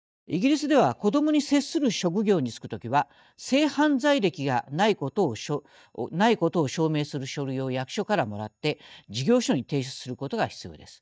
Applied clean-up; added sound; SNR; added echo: neural mask model DeepFilterNet 3.